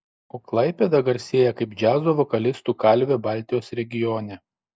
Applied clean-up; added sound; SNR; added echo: none; none; none; none.